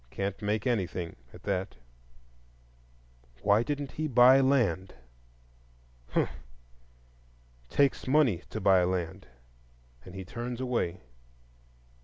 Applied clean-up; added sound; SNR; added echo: none; none; none; none.